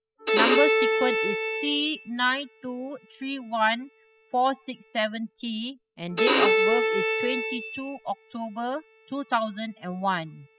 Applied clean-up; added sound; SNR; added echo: classical method spectral subtraction.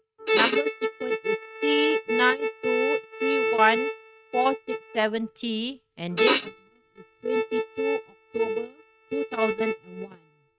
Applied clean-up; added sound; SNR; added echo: neural mask model RNNoise.